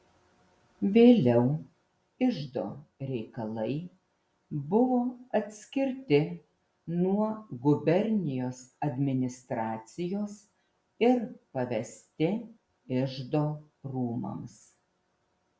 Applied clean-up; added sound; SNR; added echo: none; none; none; none.